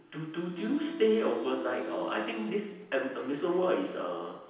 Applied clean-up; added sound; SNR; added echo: none; Wind instrument, woodwind instrument; 9 dB; reverberation time 0.9 s.